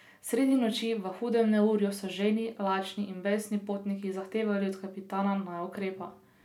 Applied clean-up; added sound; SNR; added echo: none; none; none; none.